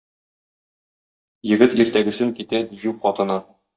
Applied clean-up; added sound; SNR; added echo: neural mask model DeepFilterNet 3.